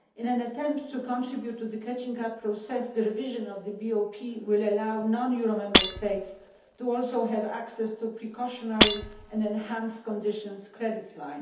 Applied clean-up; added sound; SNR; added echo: none; Shatter; -2 dB; reverberation time 0.6 s.